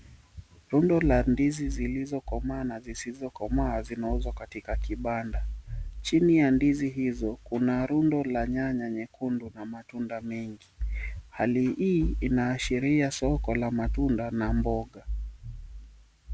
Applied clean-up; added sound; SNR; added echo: none; none; none; none.